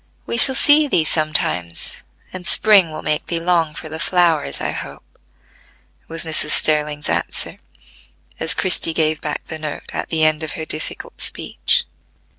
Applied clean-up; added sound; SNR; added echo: none; none; none; none.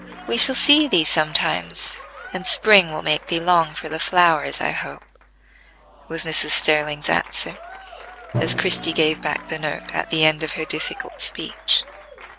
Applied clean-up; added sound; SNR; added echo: none; Drum + Applause / Crowd; 14 dB; none.